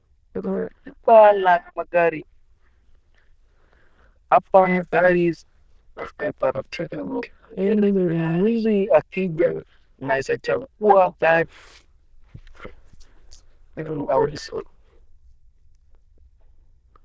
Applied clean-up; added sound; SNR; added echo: neural diffusion model UNIVERSE++.